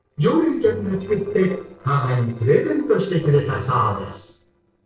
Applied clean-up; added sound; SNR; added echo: neural separator model SepFormer DNS4.